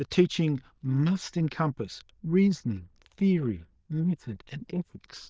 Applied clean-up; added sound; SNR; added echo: neural diffusion model UNIVERSE++.